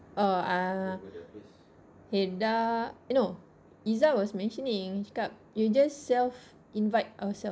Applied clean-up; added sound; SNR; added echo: none; none; none; none.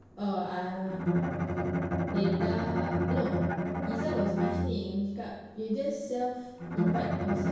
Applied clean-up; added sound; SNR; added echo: none; Bowed string instrument; -2 dB; reverberation time 1.0 s.